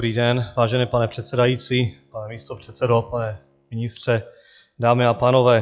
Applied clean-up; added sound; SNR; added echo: classical method log-MMSE.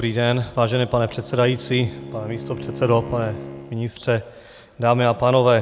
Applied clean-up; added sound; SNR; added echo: none; Bowed string instrument; 16 dB; none.